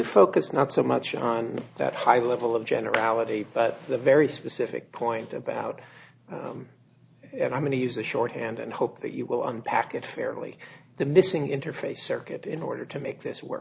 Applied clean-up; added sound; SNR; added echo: none; none; none; none.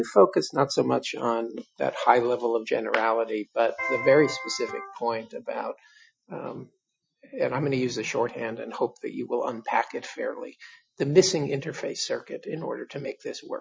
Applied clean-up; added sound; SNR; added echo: classical method Wiener filter.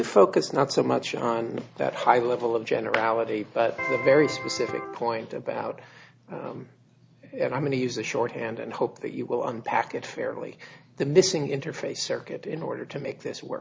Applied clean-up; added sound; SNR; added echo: none; Electric guitar; 6 dB; none.